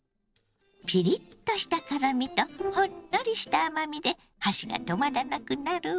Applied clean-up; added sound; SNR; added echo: neural separator model SepFormer DNS4.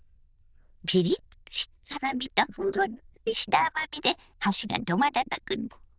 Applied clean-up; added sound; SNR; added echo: neural diffusion model UNIVERSE++.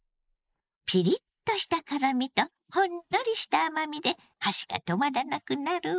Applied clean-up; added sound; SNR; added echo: neural mask model Resemble Enhance denoiser.